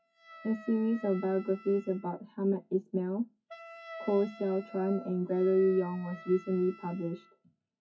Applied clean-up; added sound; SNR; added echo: classical method WPE with log-MMSE.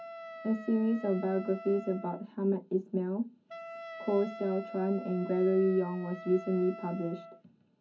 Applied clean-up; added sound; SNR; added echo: none; Wind instrument, woodwind instrument; 15 dB; reverberation time 0.4 s.